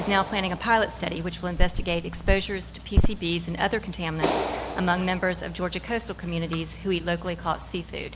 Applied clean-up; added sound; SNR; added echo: none; Clapping; 12 dB; none.